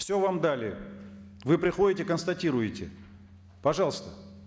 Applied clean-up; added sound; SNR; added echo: none; none; none; none.